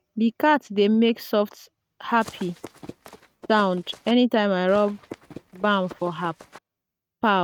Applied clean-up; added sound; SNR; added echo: neural mask model RNNoise.